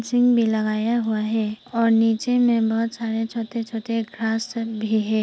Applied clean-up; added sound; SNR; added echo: none; none; none; none.